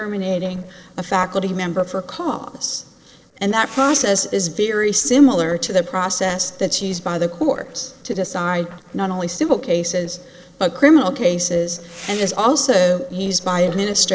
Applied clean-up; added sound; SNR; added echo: neural separator model SepFormer DNS4.